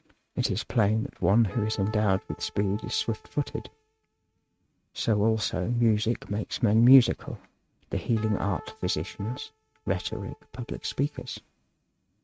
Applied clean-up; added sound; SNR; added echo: neural mask model RNNoise.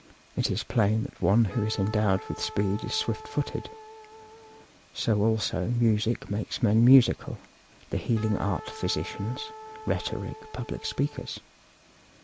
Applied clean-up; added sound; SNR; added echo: none; Wind instrument, woodwind instrument; 17 dB; none.